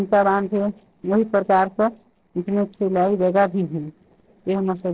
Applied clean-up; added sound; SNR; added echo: neural separator model SepFormer DNS4.